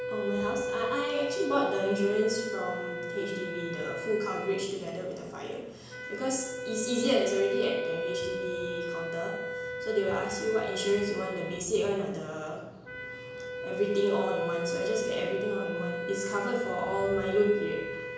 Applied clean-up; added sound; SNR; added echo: none; Wind instrument, woodwind instrument; 4 dB; reverberation time 1.0 s.